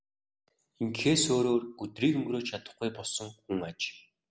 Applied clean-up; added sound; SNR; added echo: none; none; none; none.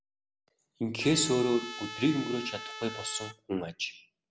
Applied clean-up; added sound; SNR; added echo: none; Trumpet; 10 dB; none.